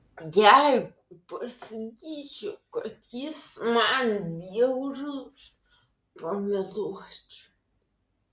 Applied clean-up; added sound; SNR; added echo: none; none; none; none.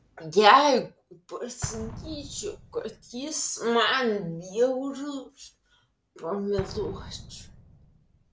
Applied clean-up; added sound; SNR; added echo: none; Explosion; 17 dB; none.